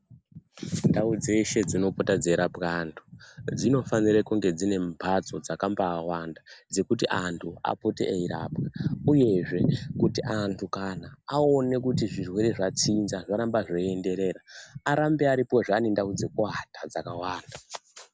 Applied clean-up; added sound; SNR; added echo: none; none; none; none.